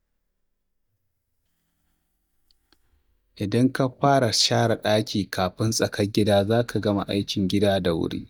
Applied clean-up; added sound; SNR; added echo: neural mask model DeepFilterNet 3.